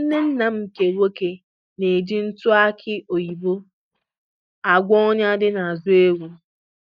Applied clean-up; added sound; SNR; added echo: neural mask model DeepFilterNet 3.